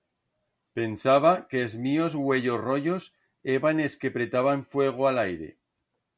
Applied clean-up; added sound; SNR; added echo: none; none; none; none.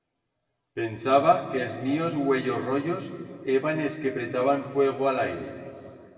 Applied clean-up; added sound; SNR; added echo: none; none; none; reverberation time 2.0 s.